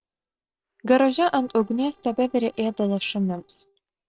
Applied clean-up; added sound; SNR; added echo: neural separator model SepFormer DNS4.